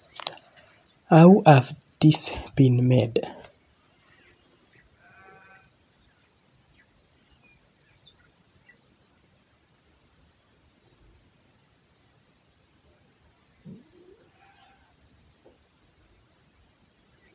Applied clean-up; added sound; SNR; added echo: none; none; none; none.